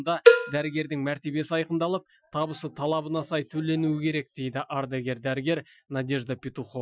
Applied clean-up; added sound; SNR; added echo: classical method Wiener filter.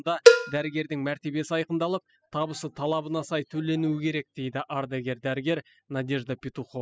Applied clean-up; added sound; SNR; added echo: classical method spectral subtraction.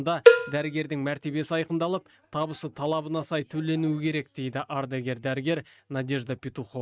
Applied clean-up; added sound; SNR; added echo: neural mask model RNNoise.